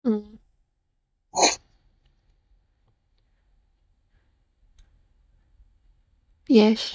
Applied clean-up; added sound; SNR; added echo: neural mask model DeepFilterNet 3.